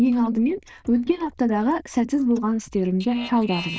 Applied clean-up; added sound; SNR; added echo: neural diffusion model UNIVERSE++.